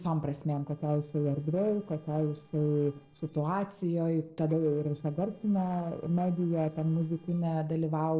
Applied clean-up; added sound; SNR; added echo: neural separator model SepFormer DNS4.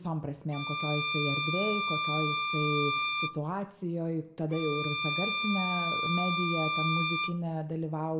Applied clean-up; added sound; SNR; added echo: none; Bowed string instrument; 0 dB; reverberation time 1.0 s.